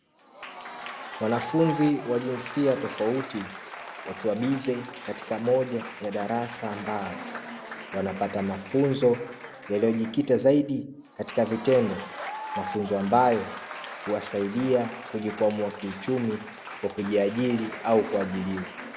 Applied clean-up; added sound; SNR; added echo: none; Applause / Crowd / Cheering; 12 dB; none.